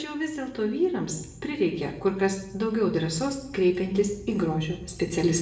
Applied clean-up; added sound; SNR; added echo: none; none; none; reverberation time 0.7 s.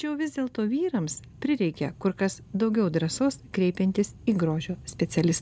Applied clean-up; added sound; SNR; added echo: none; none; none; none.